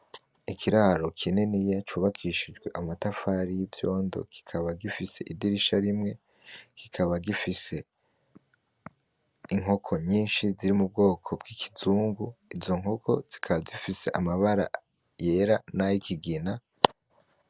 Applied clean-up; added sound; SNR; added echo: none; none; none; none.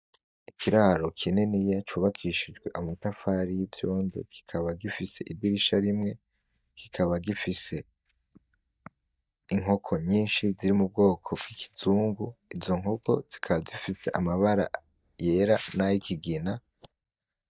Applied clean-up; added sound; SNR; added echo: neural mask model DeepFilterNet 3.